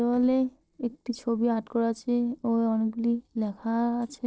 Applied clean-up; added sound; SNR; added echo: neural separator model SepFormer DNS4.